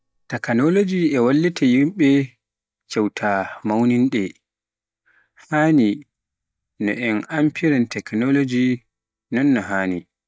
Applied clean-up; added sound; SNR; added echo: neural mask model DeepFilterNet 3.